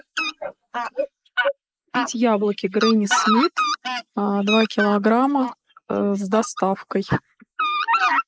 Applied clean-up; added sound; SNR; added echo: neural mask model Resemble Enhance denoiser.